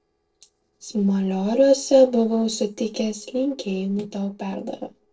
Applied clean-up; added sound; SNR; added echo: neural separator model SepFormer DNS4.